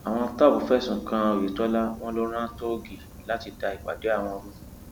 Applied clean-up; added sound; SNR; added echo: none; Fire; 18 dB; none.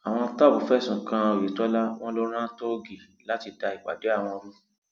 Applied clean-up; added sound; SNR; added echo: none; none; none; none.